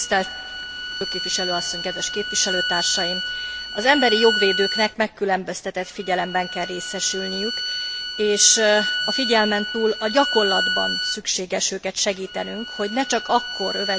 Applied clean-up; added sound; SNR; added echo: none; Bowed string instrument; 4 dB; none.